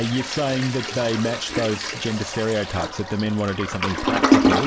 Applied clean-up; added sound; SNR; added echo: none; Toilet flush; -1 dB; none.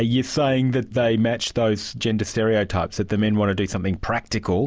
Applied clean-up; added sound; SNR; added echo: none; none; none; none.